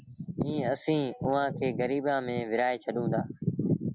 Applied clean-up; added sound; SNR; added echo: none; none; none; none.